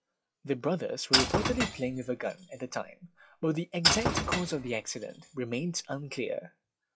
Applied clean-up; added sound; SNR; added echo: classical method log-MMSE.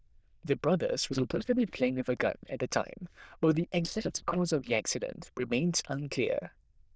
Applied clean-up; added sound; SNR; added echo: neural diffusion model UNIVERSE++.